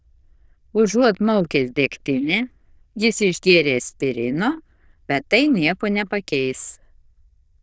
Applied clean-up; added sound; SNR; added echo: neural diffusion model UNIVERSE++.